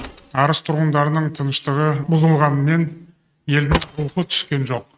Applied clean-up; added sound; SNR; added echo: neural mask model RNNoise.